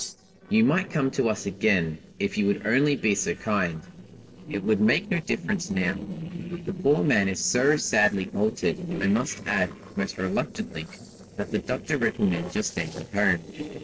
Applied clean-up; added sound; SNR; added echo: neural separator model SepFormer DNS4.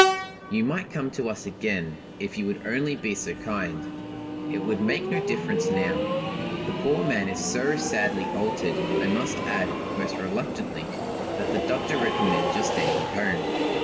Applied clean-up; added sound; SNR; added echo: none; Train; -1 dB; reverberation time 1.9 s.